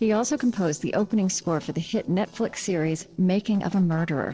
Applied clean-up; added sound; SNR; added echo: neural separator model SepFormer DNS4.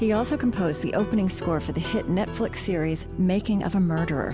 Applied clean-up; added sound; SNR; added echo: none; none; none; none.